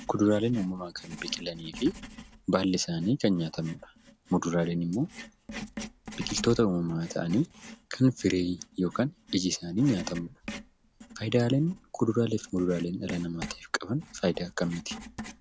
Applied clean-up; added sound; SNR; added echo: none; Writing; 16 dB; none.